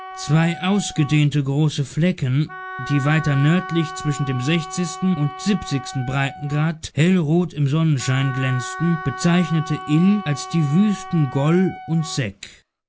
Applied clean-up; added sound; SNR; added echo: none; Wind instrument, woodwind instrument; 14 dB; none.